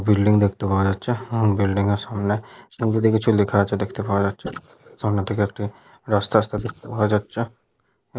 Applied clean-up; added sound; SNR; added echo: neural mask model Resemble Enhance denoiser.